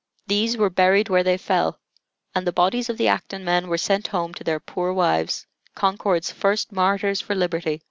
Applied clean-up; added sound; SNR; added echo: none; none; none; none.